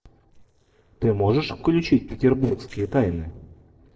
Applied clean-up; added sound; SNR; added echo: neural separator model SepFormer DNS4.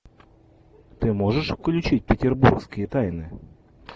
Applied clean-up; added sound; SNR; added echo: none; none; none; none.